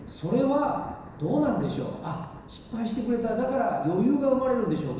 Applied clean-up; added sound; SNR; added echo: none; Thunder; 18 dB; reverberation time 1.0 s.